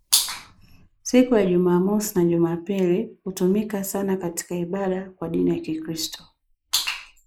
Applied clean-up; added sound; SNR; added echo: neural mask model Resemble Enhance denoiser.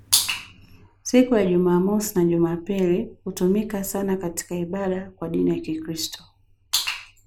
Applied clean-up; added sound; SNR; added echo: none; none; none; none.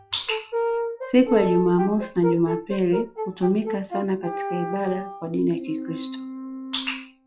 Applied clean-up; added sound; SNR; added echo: classical method log-MMSE.